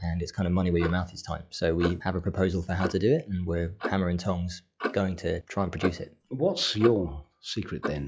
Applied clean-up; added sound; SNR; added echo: classical method log-MMSE.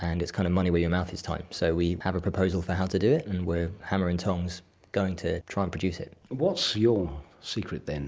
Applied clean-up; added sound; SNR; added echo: none; none; none; none.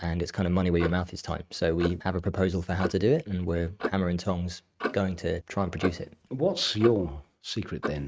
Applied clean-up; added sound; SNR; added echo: neural mask model RNNoise.